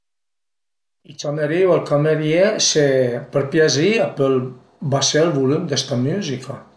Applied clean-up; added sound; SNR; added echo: none; none; none; none.